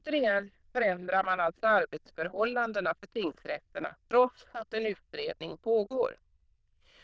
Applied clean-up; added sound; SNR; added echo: neural diffusion model UNIVERSE++.